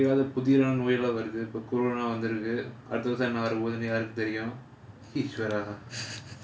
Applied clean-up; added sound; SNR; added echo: none; none; none; none.